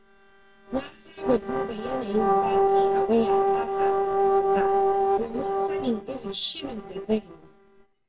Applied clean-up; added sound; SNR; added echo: neural separator model SepFormer WHAMR!.